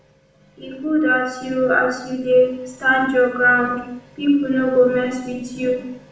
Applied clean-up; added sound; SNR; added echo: none; none; none; reverberation time 0.7 s.